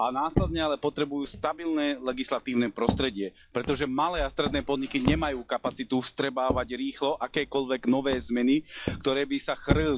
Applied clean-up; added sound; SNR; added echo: classical method log-MMSE.